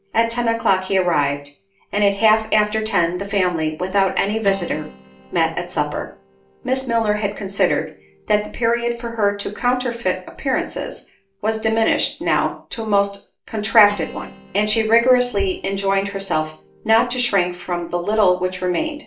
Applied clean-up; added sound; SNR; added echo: neural separator model SepFormer DNS4.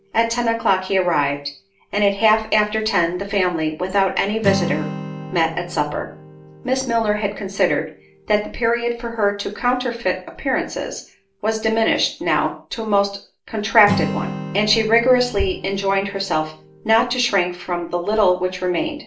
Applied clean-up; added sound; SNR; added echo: none; Acoustic guitar; 13 dB; reverberation time 0.3 s.